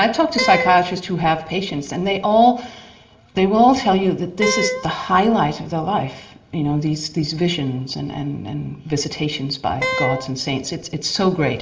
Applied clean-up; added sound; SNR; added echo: none; Wind instrument, woodwind instrument; 6 dB; reverberation time 0.9 s.